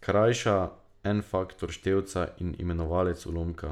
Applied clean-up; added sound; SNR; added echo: none; none; none; none.